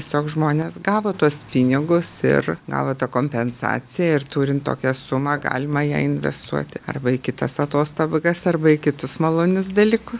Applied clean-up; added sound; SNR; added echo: none; none; none; none.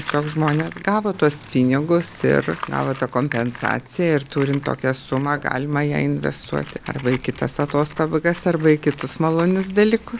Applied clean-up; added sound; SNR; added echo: none; Tools; 17 dB; none.